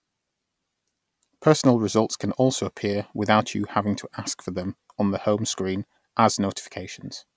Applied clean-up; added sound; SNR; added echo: none; none; none; none.